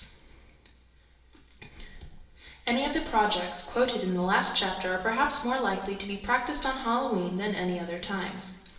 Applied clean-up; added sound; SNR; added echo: none; none; none; reverberation time 0.9 s.